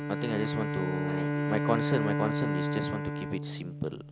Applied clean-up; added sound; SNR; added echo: none; Bowed string instrument; -2 dB; none.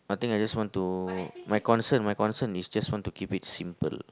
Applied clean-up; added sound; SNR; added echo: none; none; none; none.